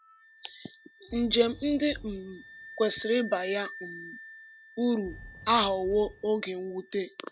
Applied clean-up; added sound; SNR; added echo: none; Fireworks + Wind instrument, woodwind instrument; 17 dB; none.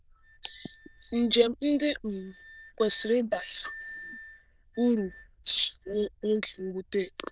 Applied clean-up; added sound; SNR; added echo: neural diffusion model UNIVERSE++.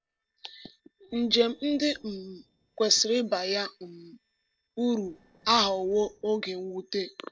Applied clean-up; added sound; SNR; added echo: neural separator model SepFormer DNS4.